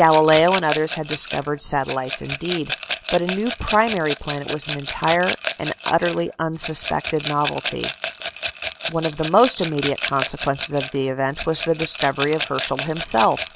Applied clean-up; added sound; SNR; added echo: none; Rattle / Glass; 8 dB; none.